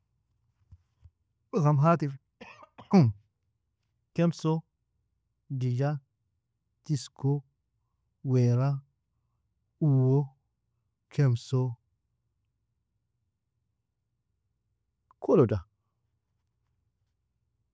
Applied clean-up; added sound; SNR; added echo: none; none; none; none.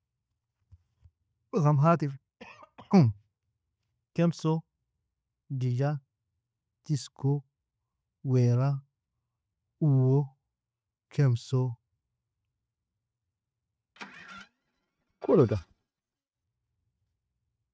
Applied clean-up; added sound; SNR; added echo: neural mask model RNNoise.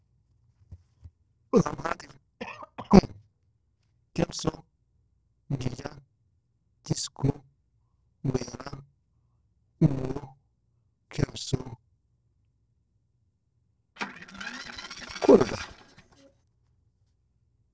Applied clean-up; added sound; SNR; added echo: neural separator model SepFormer DNS4.